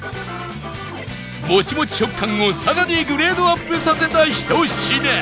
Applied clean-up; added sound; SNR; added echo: none; none; none; none.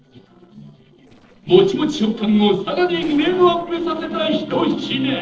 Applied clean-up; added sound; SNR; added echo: neural separator model SepFormer DNS4.